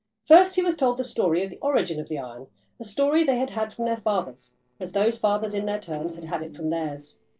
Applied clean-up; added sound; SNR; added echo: neural separator model SepFormer DNS4.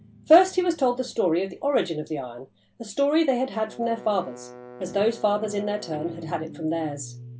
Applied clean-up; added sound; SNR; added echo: none; Guitar + Bowed string instrument; 18 dB; none.